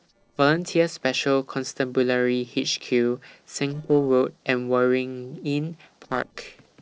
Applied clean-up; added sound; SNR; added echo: neural separator model SepFormer DNS4.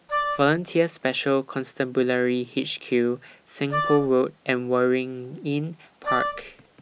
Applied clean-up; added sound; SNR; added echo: none; Wind instrument, woodwind instrument; 4 dB; none.